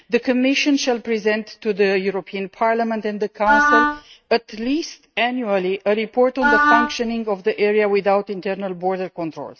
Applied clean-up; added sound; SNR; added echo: neural mask model RNNoise.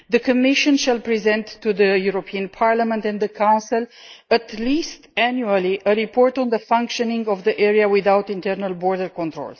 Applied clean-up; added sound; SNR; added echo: neural mask model Resemble Enhance denoiser.